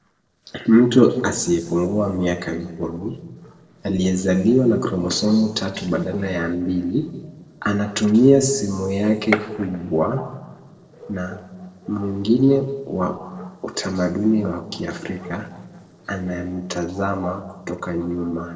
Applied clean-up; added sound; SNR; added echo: neural separator model SepFormer DNS4.